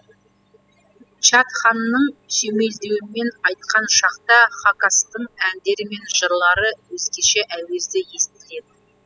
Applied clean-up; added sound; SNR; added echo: classical method spectral subtraction.